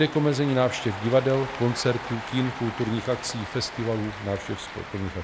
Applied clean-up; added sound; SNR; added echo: none; Cheering; 11 dB; none.